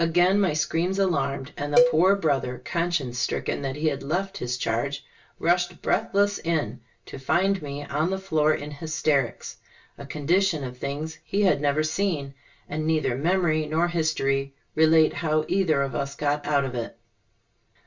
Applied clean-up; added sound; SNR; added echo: none; Cowbell; 2 dB; reverberation time 0.1 s.